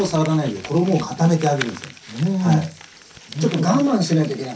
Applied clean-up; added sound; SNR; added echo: none; Crumpling, crinkling; 18 dB; reverberation time 0.3 s.